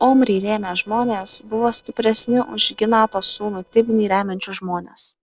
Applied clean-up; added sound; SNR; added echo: neural separator model SepFormer DNS4.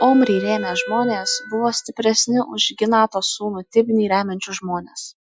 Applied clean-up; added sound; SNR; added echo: classical method Wiener filter.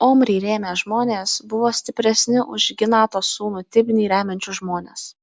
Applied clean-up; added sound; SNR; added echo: none; none; none; none.